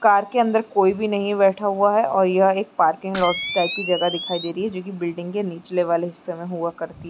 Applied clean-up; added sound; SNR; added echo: none; Camera; 10 dB; none.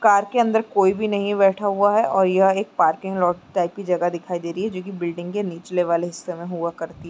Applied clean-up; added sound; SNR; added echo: none; none; none; none.